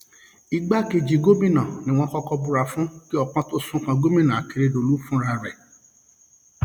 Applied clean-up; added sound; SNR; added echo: none; none; none; none.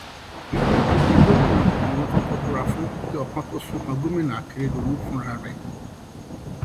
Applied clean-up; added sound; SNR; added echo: none; Thunder / Rain; -5 dB; none.